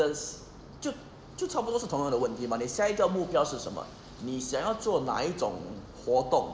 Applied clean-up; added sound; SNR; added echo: none; none; none; none.